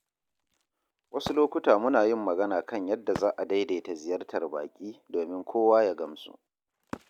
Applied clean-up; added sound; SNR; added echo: none; Wood; 20 dB; none.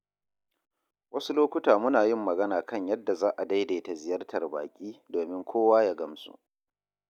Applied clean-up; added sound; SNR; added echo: none; none; none; none.